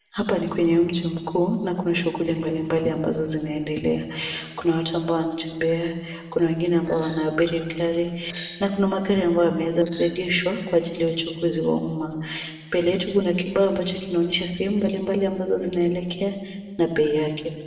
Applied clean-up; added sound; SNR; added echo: neural separator model SepFormer DNS4.